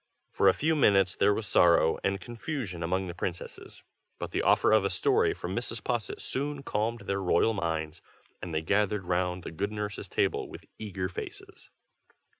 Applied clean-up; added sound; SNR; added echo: none; none; none; none.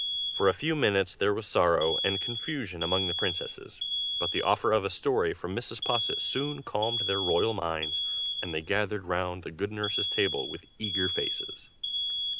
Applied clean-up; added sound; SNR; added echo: none; Alarm; 3 dB; none.